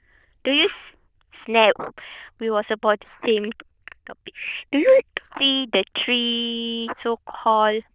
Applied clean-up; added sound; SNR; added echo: neural diffusion model UNIVERSE++.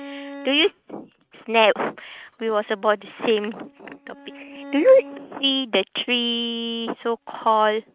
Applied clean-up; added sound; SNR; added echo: neural mask model RNNoise.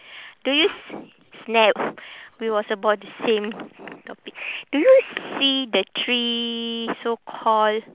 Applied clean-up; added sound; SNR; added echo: none; none; none; none.